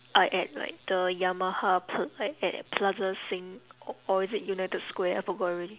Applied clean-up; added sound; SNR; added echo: none; none; none; none.